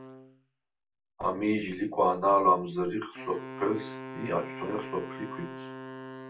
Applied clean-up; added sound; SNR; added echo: none; Wind instrument, woodwind instrument; 13 dB; reverberation time 0.2 s.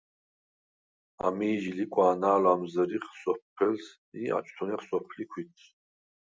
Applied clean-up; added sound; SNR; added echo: none; none; none; none.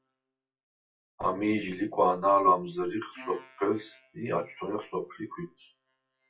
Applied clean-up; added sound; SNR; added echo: classical method WPE with log-MMSE.